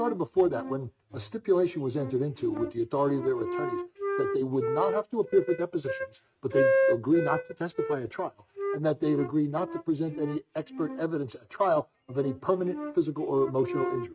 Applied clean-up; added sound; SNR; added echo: neural mask model RNNoise.